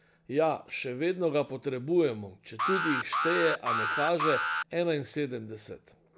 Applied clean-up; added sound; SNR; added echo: none; Alarm; 1 dB; none.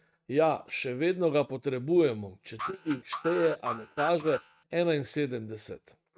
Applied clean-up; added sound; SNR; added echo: neural mask model RNNoise.